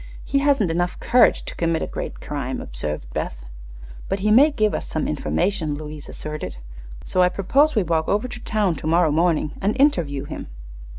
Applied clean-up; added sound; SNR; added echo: none; none; none; none.